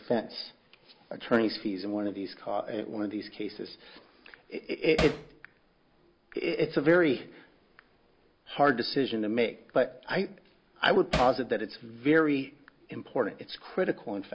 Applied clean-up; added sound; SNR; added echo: none; Hammer; 3 dB; none.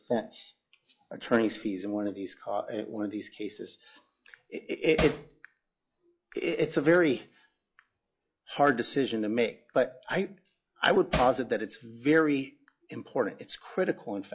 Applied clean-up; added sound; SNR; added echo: classical method log-MMSE.